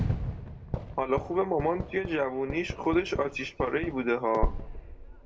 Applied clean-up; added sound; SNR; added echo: none; Fireworks; 5 dB; reverberation time 2.4 s.